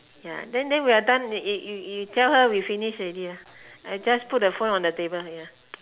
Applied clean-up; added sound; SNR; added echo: none; none; none; none.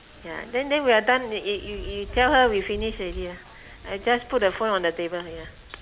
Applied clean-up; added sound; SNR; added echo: none; Wind; 16 dB; none.